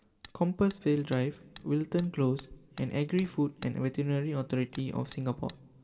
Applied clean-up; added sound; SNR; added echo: none; Hammer; 13 dB; reverberation time 2.1 s.